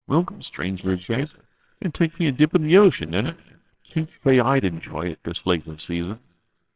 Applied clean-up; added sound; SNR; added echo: neural separator model SepFormer WHAMR!.